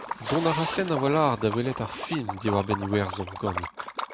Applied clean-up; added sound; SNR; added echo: none; Zipper (clothing) + Liquid; 7 dB; none.